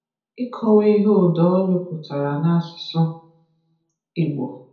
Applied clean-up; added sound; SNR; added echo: none; none; none; reverberation time 0.5 s.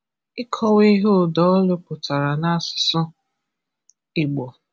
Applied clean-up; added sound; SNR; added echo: none; none; none; none.